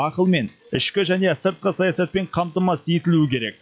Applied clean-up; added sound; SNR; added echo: classical method log-MMSE.